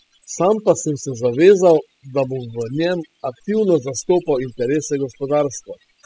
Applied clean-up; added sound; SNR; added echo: classical method spectral subtraction.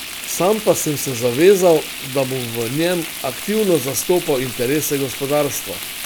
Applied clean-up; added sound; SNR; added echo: none; Frying (food); 10 dB; none.